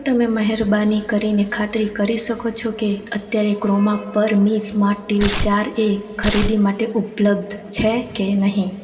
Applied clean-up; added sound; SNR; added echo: none; Tearing; 3 dB; reverberation time 2.6 s.